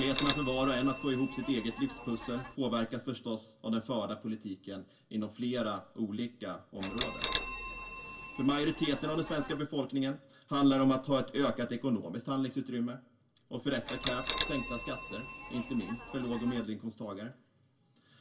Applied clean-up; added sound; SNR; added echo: none; Bell; -4 dB; reverberation time 0.2 s.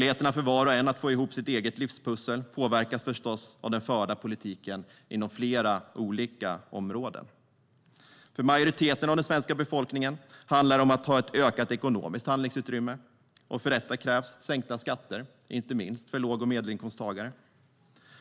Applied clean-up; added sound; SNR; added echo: none; none; none; none.